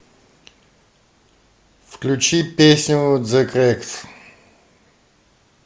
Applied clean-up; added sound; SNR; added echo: none; none; none; none.